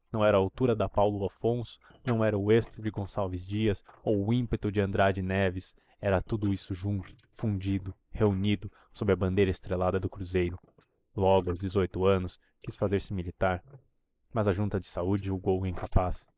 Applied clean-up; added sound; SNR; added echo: neural mask model Resemble Enhance denoiser.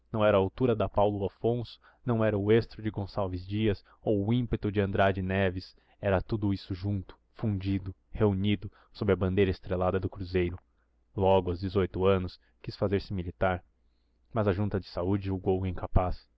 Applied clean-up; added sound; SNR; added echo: none; none; none; none.